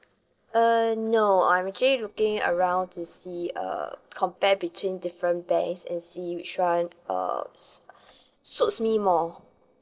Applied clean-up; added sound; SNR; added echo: neural separator model SepFormer DNS4.